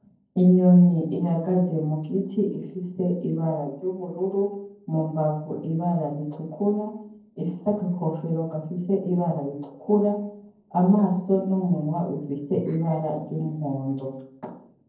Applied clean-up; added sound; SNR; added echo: neural separator model SepFormer DNS4.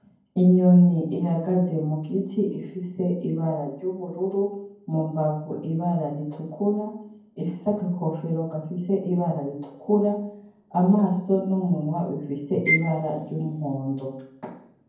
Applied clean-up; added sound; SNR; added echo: none; Bowed string instrument; 3 dB; reverberation time 0.9 s.